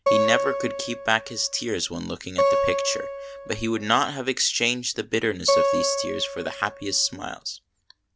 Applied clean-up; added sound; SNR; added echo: none; Acoustic guitar; 0 dB; none.